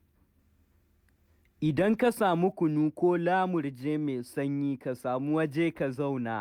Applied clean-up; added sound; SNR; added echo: none; none; none; none.